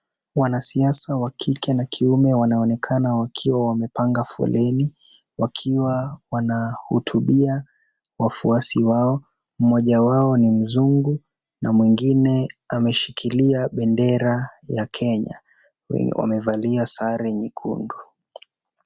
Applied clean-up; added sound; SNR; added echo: none; none; none; none.